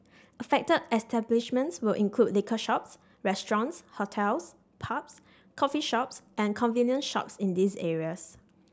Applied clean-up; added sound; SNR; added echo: none; none; none; none.